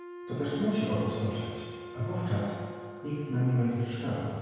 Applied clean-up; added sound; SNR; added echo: none; Wind instrument, woodwind instrument; 13 dB; reverberation time 1.9 s.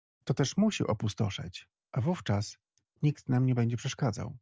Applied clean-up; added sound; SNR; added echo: none; none; none; none.